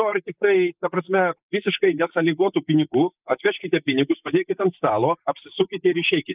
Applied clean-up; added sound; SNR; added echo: neural mask model Resemble Enhance denoiser.